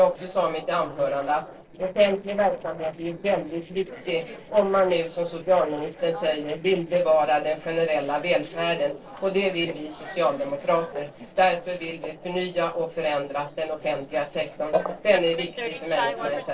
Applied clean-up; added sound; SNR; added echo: neural separator model SepFormer DNS4.